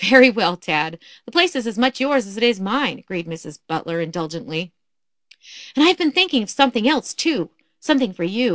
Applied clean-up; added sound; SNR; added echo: none; none; none; none.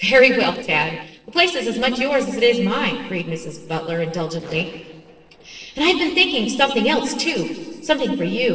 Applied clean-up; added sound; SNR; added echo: neural separator model SepFormer DNS4.